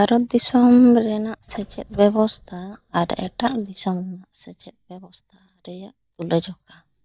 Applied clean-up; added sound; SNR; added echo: neural mask model DeepFilterNet 3.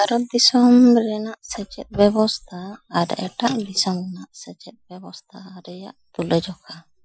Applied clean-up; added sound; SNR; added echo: classical method Wiener filter.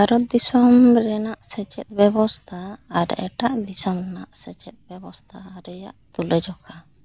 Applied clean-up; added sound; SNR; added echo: none; none; none; none.